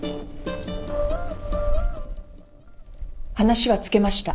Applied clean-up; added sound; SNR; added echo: neural separator model SepFormer DNS4.